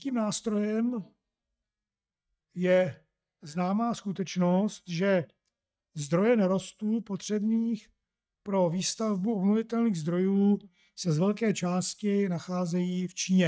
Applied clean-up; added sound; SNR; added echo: neural mask model DeepFilterNet 3.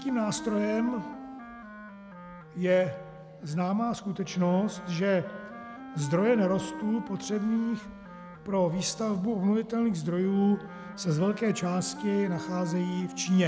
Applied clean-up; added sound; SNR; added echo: none; Wind instrument, woodwind instrument; 14 dB; none.